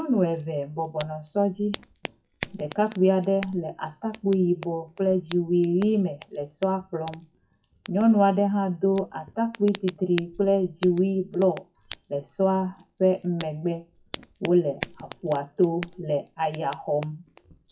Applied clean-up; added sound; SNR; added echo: classical method WPE with log-MMSE.